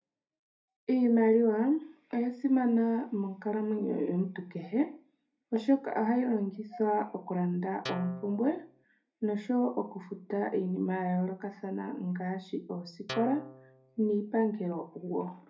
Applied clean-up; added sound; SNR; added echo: none; Guitar; 13 dB; reverberation time 0.3 s.